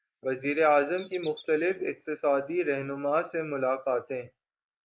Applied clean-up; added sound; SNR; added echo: neural mask model Resemble Enhance denoiser.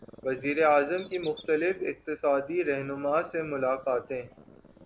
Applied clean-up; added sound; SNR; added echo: none; Growling + Bird vocalization, bird call, bird song; 19 dB; none.